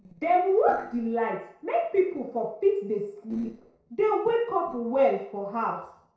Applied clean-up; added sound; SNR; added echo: neural separator model SepFormer DNS4.